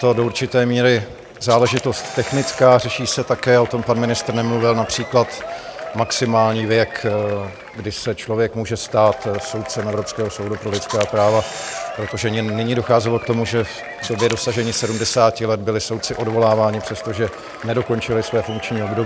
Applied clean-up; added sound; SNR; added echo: none; Camera + Applause / Crowd / Cheering; 12 dB; none.